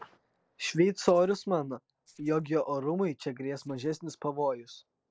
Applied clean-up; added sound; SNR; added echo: neural separator model SepFormer DNS4.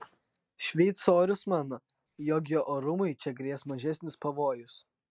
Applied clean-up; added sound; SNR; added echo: neural mask model RNNoise.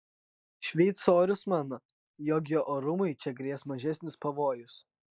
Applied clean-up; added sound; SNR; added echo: neural mask model DeepFilterNet 3.